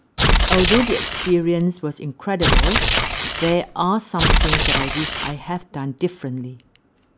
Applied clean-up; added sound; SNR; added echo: none; Tearing; -4 dB; none.